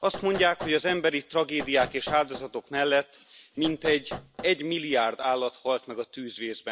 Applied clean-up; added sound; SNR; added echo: none; Knock; 13 dB; none.